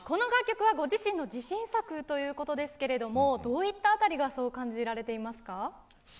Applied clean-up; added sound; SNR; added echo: none; none; none; none.